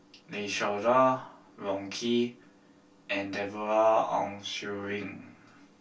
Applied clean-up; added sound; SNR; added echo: none; none; none; reverberation time 0.1 s.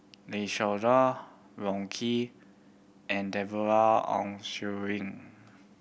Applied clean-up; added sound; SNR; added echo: none; none; none; none.